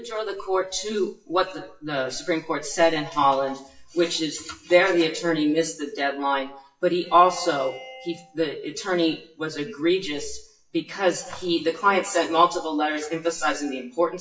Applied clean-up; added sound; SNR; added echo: classical method WPE with log-MMSE.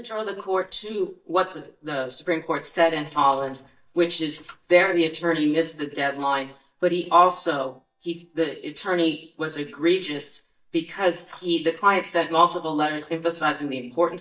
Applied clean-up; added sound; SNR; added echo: neural mask model DeepFilterNet 3.